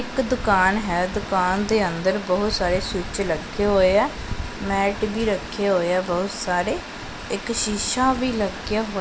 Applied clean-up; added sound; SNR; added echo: none; none; none; none.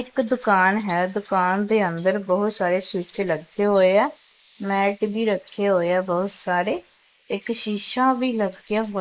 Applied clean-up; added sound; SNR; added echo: neural mask model Resemble Enhance denoiser.